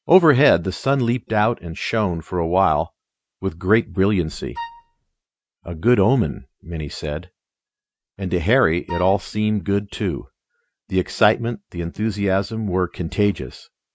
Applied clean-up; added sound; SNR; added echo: neural mask model RNNoise.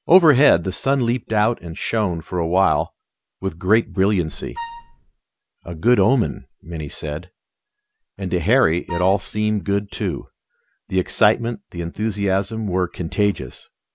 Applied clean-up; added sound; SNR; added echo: none; Wind instrument, woodwind instrument; 13 dB; none.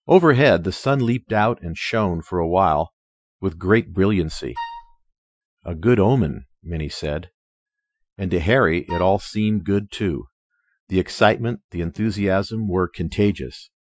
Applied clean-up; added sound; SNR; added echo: classical method Wiener filter.